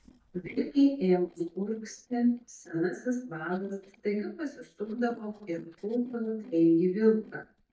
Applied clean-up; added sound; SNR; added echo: neural mask model DeepFilterNet 3.